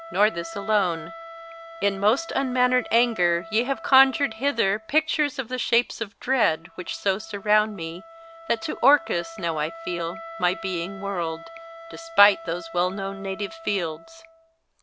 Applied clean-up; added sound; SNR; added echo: none; Wind instrument, woodwind instrument; 16 dB; none.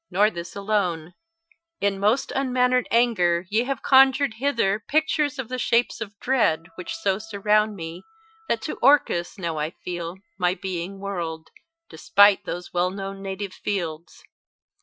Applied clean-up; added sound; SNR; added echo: classical method Wiener filter.